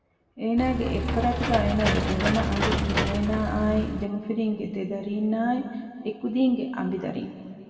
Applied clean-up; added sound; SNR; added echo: none; Engine / Mechanisms; 0 dB; reverberation time 2.2 s.